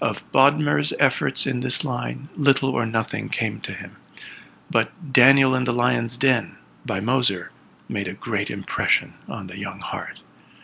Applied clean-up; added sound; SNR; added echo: none; none; none; none.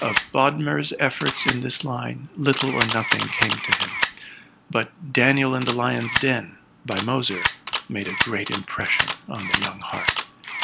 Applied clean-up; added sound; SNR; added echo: none; Camera; 3 dB; none.